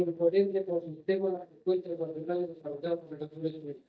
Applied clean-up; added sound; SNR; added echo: neural mask model DeepFilterNet 3.